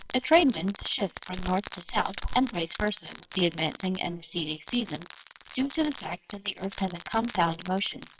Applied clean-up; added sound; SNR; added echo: neural separator model SepFormer WHAMR!.